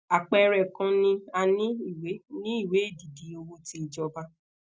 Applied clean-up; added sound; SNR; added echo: none; none; none; none.